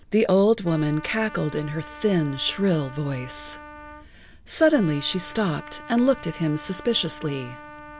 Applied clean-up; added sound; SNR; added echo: none; Trumpet; 18 dB; none.